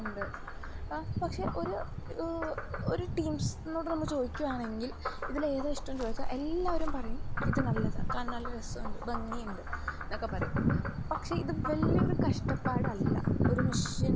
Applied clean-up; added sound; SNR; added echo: none; Frog; 3 dB; none.